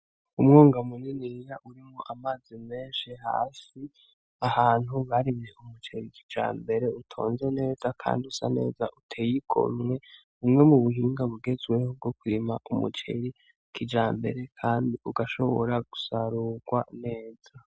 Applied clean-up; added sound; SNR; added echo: none; none; none; none.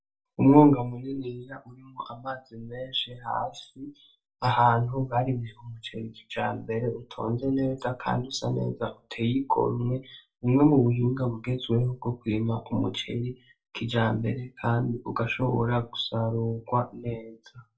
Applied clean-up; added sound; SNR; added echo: none; none; none; reverberation time 0.2 s.